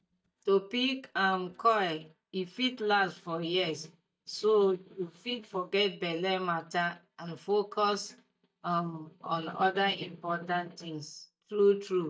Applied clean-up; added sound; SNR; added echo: neural mask model DeepFilterNet 3.